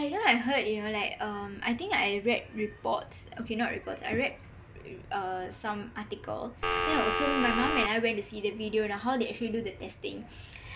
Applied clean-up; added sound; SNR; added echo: none; Telephone; -3 dB; none.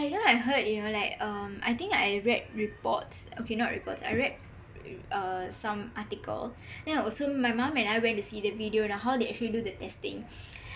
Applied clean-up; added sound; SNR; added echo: none; none; none; none.